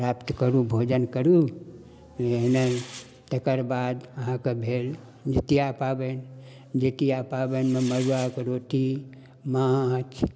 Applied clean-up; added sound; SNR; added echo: none; Fireworks; 19 dB; none.